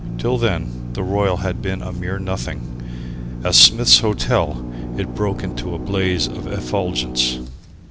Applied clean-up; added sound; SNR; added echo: none; Drill; 6 dB; none.